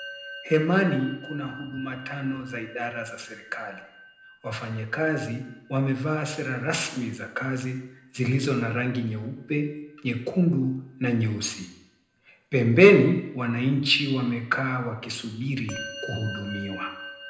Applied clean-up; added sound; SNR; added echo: none; Musical instrument; 19 dB; reverberation time 0.8 s.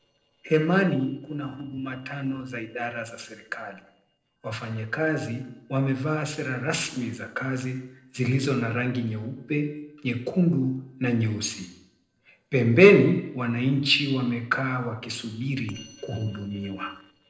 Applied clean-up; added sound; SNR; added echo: neural separator model SepFormer DNS4.